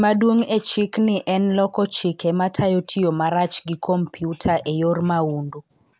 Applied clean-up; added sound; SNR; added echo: none; none; none; none.